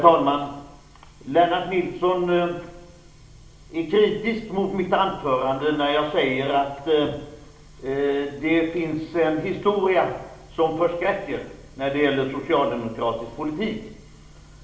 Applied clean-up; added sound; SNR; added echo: none; none; none; reverberation time 0.9 s.